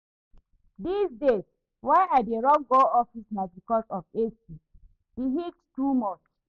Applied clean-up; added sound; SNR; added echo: none; none; none; none.